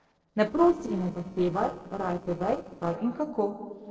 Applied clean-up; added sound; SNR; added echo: neural separator model SepFormer DNS4.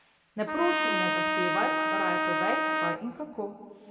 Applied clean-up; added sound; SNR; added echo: none; Trumpet; -4 dB; reverberation time 2.2 s.